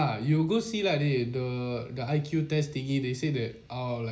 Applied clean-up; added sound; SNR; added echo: none; none; none; reverberation time 0.4 s.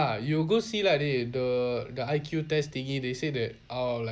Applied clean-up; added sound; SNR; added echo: none; none; none; none.